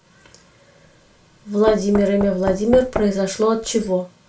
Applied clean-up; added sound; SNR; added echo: none; Knock; 11 dB; reverberation time 0.3 s.